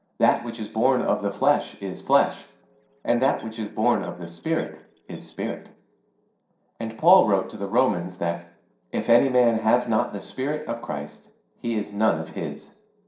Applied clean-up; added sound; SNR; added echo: neural separator model SepFormer DNS4.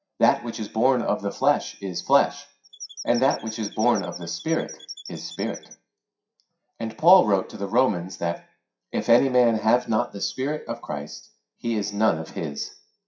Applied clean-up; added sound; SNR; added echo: classical method WPE with log-MMSE.